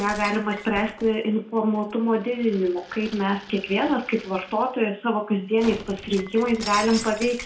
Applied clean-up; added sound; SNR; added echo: none; Shatter; 16 dB; reverberation time 0.3 s.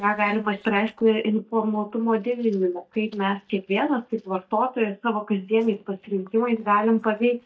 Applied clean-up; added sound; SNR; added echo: neural mask model DeepFilterNet 3.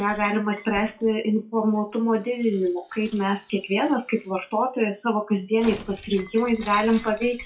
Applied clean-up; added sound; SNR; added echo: classical method WPE with log-MMSE.